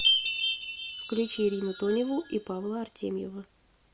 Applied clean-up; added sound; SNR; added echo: none; Chime; 0 dB; none.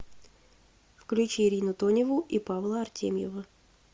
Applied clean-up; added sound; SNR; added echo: none; none; none; none.